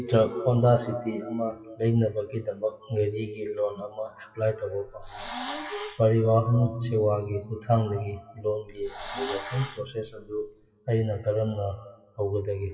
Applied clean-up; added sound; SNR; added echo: classical method WPE with log-MMSE.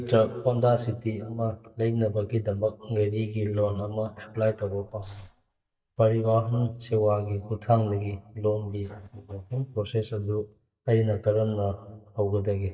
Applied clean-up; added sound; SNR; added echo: neural mask model DeepFilterNet 3.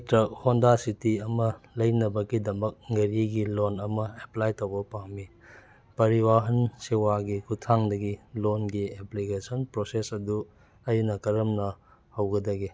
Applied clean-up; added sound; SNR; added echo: none; none; none; none.